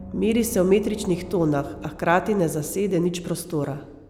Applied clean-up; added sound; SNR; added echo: none; Gong; 18 dB; none.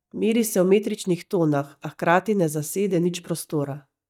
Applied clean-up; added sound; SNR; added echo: neural mask model DeepFilterNet 3.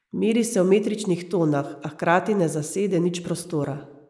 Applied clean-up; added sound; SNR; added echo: neural mask model Resemble Enhance denoiser.